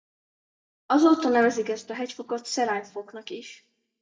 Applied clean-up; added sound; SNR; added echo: neural mask model DeepFilterNet 3.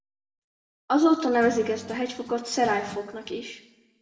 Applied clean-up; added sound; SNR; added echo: none; Guitar; 17 dB; reverberation time 1.0 s.